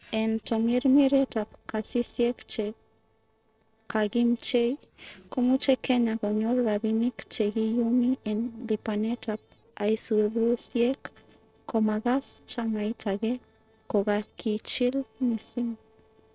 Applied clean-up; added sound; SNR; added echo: neural separator model SepFormer DNS4.